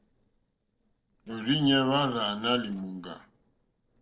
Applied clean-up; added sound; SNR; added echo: neural separator model SepFormer DNS4.